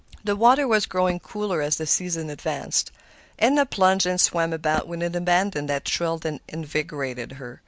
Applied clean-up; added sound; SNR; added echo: none; none; none; none.